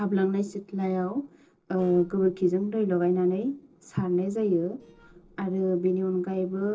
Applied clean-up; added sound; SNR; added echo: neural separator model SepFormer DNS4.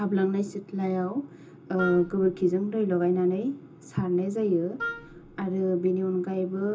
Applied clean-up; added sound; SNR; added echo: none; Wind instrument, woodwind instrument; 11 dB; reverberation time 0.2 s.